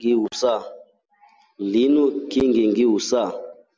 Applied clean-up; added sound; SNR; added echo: none; none; none; none.